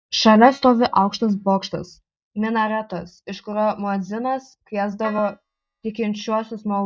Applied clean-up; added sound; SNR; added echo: neural mask model DeepFilterNet 3.